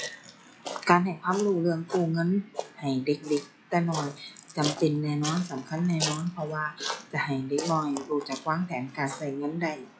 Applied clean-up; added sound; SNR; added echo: classical method log-MMSE.